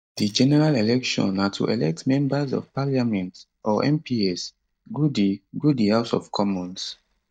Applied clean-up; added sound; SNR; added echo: neural mask model DeepFilterNet 3.